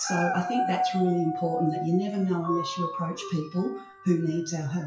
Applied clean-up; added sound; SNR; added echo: classical method WPE with log-MMSE.